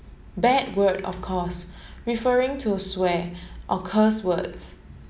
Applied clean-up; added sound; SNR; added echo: none; none; none; none.